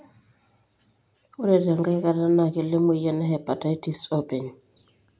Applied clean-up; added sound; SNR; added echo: none; none; none; none.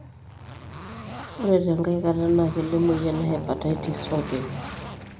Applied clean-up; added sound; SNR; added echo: none; Aircraft + Zipper (clothing); 9 dB; none.